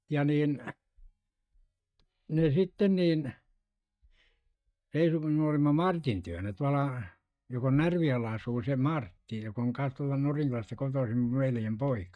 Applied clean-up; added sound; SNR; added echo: neural mask model DeepFilterNet 3.